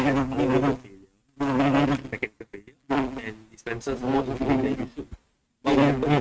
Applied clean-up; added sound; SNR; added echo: neural mask model RNNoise.